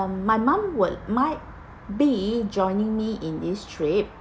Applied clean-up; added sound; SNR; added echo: none; none; none; none.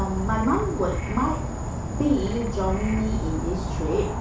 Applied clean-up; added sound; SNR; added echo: none; Insect / Frog; 2 dB; reverberation time 0.3 s.